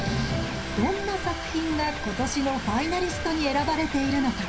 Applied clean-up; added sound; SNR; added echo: none; Mechanisms; 8 dB; reverberation time 0.4 s.